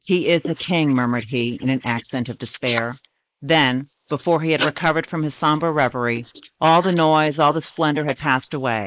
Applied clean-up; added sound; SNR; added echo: neural mask model Resemble Enhance denoiser.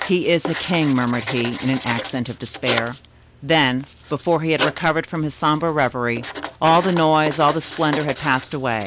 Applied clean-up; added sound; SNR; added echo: none; Writing; 11 dB; none.